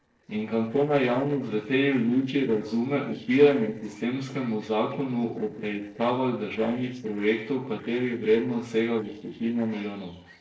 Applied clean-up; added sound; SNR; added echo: neural separator model SepFormer DNS4.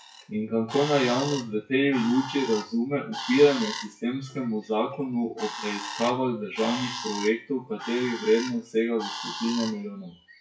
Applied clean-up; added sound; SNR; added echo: classical method WPE with log-MMSE.